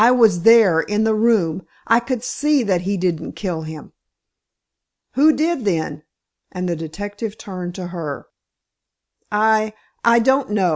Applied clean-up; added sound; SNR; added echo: none; none; none; none.